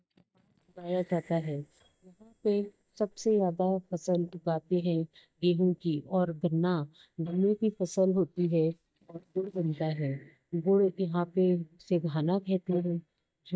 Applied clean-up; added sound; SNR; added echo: neural mask model DeepFilterNet 3.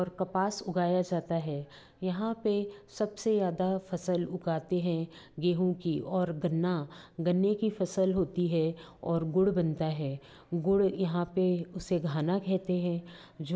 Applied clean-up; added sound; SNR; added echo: none; none; none; none.